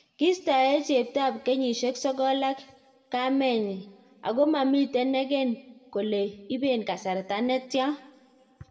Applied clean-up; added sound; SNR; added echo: none; none; none; reverberation time 0.9 s.